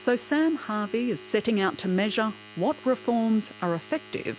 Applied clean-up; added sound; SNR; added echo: none; Glass + Domestic sounds, home sounds; 19 dB; none.